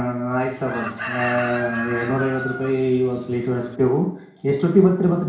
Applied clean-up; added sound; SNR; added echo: none; Chicken, rooster; 10 dB; reverberation time 0.6 s.